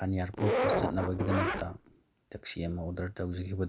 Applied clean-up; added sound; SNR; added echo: none; Zipper (clothing); -2 dB; none.